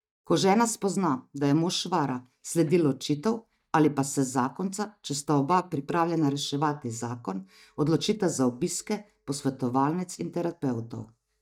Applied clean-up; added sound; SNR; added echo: neural mask model DeepFilterNet 3.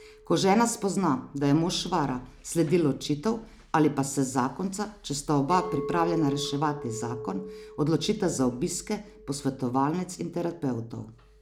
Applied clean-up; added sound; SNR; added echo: none; Chink, clink; 15 dB; none.